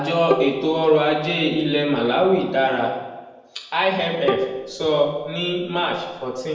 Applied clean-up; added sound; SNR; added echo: none; Bowed string instrument; 9 dB; reverberation time 0.9 s.